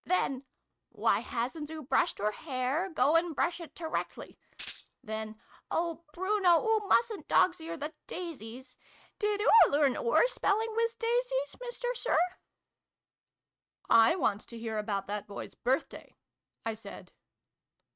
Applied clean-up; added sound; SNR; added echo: neural mask model RNNoise.